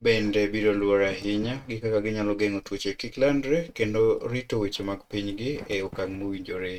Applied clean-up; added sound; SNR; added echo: neural mask model RNNoise.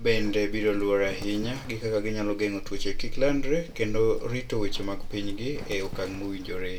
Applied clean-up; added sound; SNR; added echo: none; Livestock, farm animals, working animals; 2 dB; none.